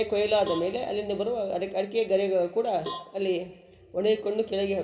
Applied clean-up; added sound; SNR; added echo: none; Cowbell; 16 dB; reverberation time 2.7 s.